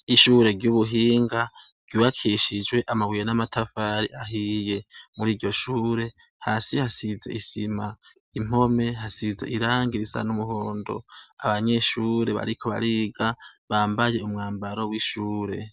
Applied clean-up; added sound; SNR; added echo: none; none; none; none.